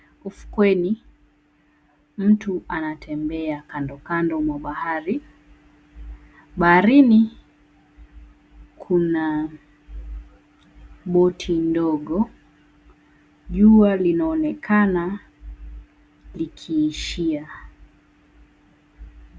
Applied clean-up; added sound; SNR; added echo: none; none; none; none.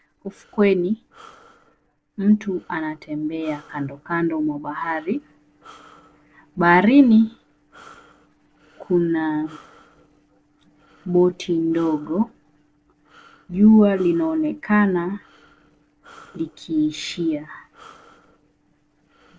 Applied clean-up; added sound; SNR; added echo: neural separator model SepFormer DNS4.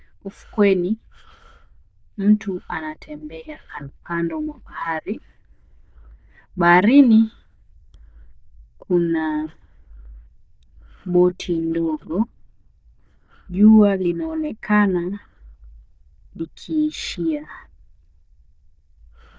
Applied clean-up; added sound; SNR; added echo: neural diffusion model UNIVERSE++.